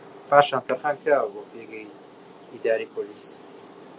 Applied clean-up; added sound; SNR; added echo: none; none; none; none.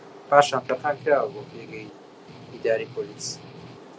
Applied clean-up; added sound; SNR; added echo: none; Strum; 19 dB; none.